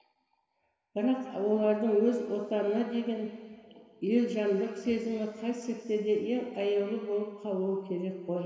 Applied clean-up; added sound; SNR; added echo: none; none; none; reverberation time 2.2 s.